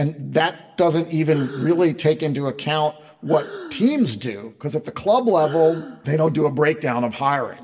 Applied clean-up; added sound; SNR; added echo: none; Breathing; 18 dB; reverberation time 0.7 s.